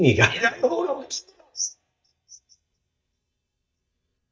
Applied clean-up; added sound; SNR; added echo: neural mask model DeepFilterNet 3.